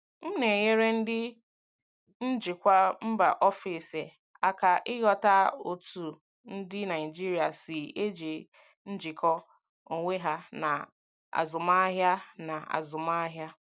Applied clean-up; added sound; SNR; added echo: none; none; none; none.